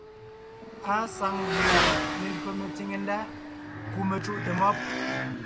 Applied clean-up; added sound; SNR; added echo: none; Motorcycle / Accelerating, revving, vroom; 1 dB; none.